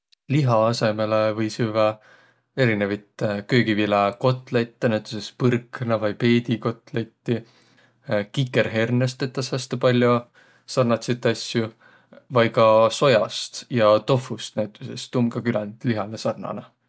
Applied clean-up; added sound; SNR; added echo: none; none; none; none.